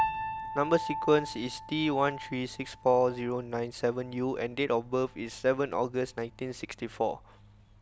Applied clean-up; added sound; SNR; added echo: none; Piano; 10 dB; none.